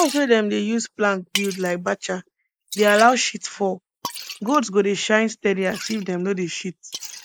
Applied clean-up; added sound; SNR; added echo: neural mask model Resemble Enhance denoiser.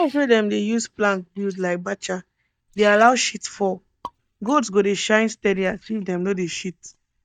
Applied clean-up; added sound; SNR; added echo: neural mask model DeepFilterNet 3.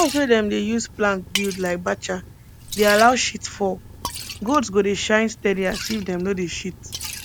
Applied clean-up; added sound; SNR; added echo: none; Liquid; 12 dB; none.